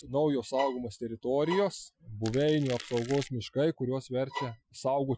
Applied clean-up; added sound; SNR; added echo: classical method Wiener filter.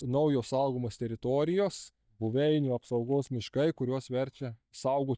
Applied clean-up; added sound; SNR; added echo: neural mask model DeepFilterNet 3.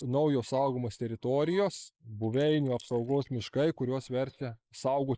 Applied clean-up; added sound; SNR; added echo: neural mask model Resemble Enhance denoiser.